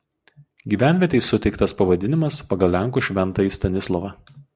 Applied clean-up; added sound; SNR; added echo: none; none; none; none.